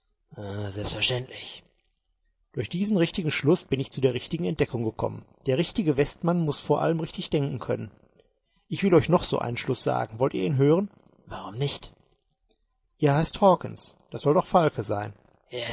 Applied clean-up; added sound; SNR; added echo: none; none; none; none.